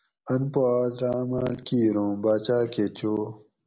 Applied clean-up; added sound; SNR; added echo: none; none; none; none.